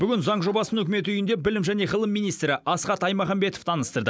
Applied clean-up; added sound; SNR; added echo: none; none; none; none.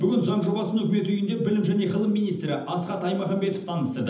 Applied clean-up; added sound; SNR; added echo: none; none; none; reverberation time 0.8 s.